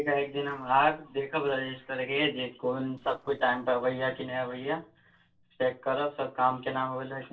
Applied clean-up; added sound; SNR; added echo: neural separator model SepFormer DNS4.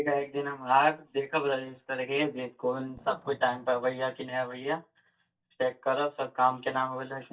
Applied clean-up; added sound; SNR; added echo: neural mask model DeepFilterNet 3.